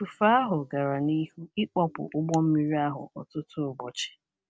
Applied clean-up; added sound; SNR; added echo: none; none; none; none.